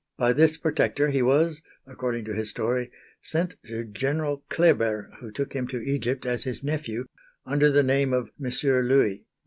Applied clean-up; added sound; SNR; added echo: none; none; none; none.